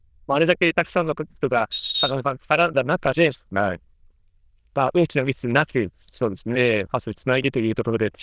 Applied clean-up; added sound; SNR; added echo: neural diffusion model UNIVERSE++.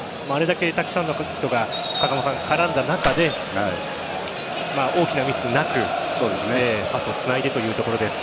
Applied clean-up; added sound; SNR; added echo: none; Keys jangling; 8 dB; none.